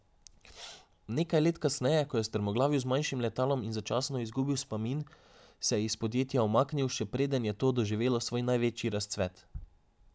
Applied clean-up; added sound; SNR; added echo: none; none; none; none.